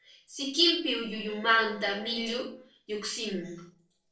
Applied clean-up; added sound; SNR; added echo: neural separator model SepFormer DNS4.